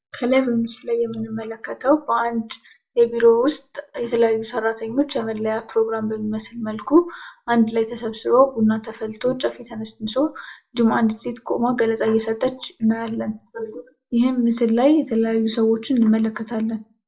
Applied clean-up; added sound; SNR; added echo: none; none; none; reverberation time 0.2 s.